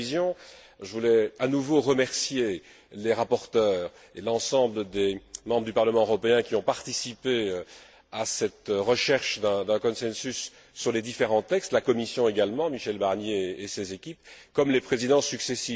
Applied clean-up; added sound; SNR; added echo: none; none; none; none.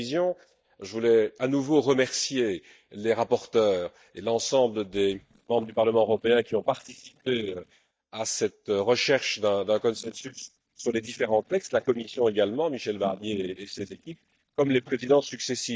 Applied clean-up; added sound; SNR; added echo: neural mask model DeepFilterNet 3.